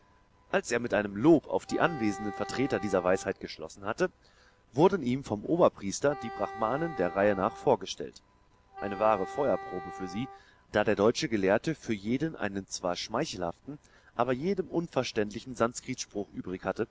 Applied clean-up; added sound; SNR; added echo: none; Wind instrument, woodwind instrument; 13 dB; none.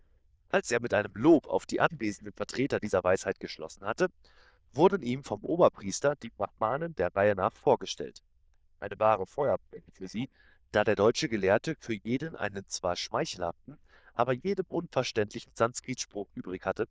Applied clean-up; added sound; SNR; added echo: neural diffusion model UNIVERSE++.